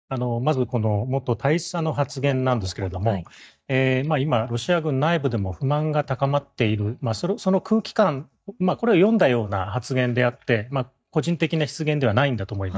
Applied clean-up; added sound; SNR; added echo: neural mask model DeepFilterNet 3.